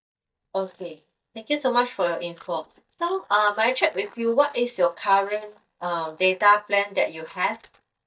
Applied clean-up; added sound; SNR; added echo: neural mask model DeepFilterNet 3.